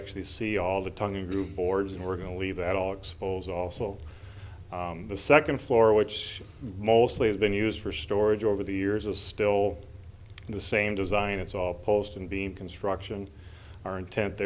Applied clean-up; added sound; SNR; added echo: none; none; none; none.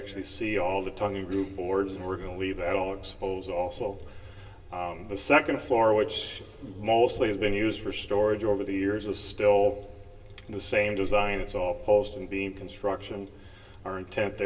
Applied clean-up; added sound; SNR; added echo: none; none; none; reverberation time 2.9 s.